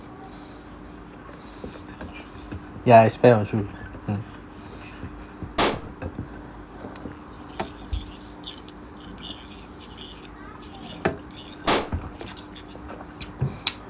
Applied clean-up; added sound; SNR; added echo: none; Explosion; 4 dB; none.